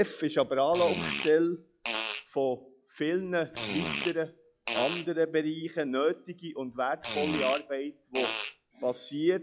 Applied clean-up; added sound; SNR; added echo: classical method log-MMSE.